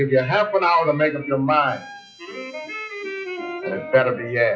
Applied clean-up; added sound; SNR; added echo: classical method WPE with log-MMSE.